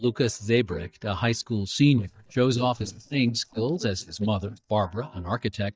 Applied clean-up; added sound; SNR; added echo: neural mask model DeepFilterNet 3.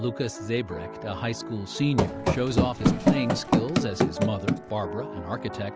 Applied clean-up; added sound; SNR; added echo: none; Run; -4 dB; none.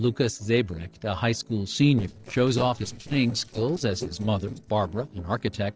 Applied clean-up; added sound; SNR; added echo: neural separator model SepFormer DNS4.